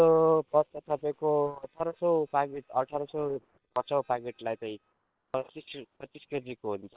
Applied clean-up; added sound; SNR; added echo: neural separator model SepFormer WHAM!.